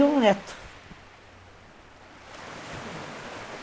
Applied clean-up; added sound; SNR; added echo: none; Waves, surf; 13 dB; none.